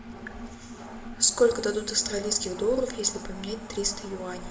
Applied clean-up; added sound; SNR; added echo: none; Engine; 13 dB; reverberation time 0.7 s.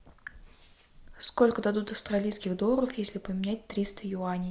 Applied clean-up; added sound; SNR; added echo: none; none; none; none.